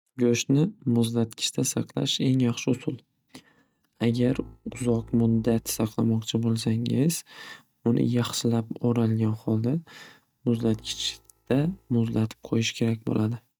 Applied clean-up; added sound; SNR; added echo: neural mask model RNNoise.